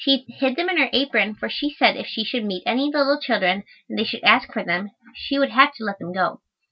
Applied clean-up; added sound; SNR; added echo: none; none; none; none.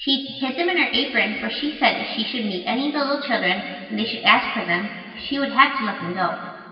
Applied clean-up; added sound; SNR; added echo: none; none; none; reverberation time 2.5 s.